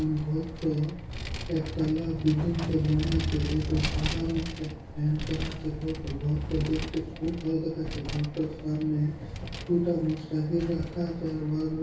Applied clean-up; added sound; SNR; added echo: none; Vehicle; 5 dB; reverberation time 0.6 s.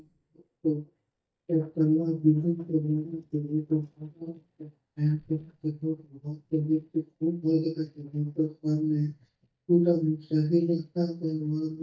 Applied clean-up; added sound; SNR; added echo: neural mask model DeepFilterNet 3.